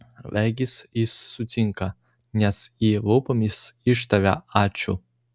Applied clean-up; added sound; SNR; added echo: none; none; none; none.